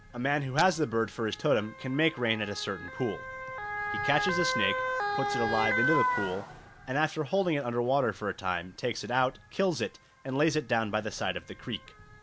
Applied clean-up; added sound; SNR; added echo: none; Motor vehicle (road) / Siren; 5 dB; none.